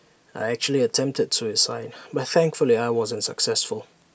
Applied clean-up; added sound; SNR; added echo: none; none; none; none.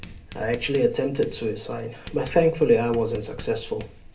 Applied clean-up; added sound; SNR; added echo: none; Writing; 16 dB; reverberation time 0.3 s.